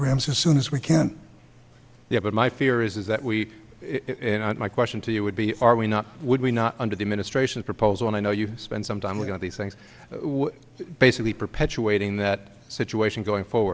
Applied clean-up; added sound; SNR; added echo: none; none; none; none.